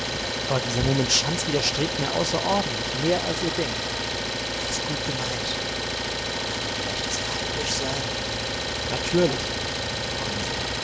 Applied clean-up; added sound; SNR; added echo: none; Idling; -1 dB; none.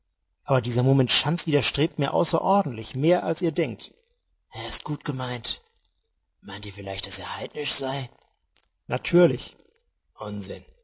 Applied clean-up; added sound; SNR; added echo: none; none; none; none.